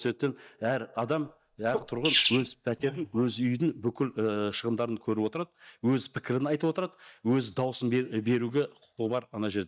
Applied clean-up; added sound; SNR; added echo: neural mask model DeepFilterNet 3.